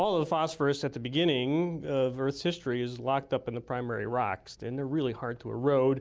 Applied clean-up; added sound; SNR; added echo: none; none; none; none.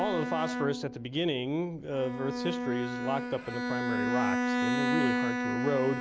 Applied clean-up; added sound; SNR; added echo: none; Bowed string instrument; -1 dB; none.